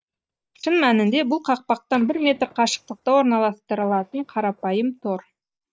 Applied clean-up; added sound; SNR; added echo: neural mask model DeepFilterNet 3.